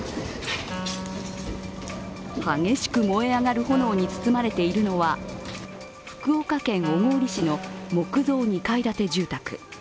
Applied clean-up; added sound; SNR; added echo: none; Wind instrument, woodwind instrument; 12 dB; none.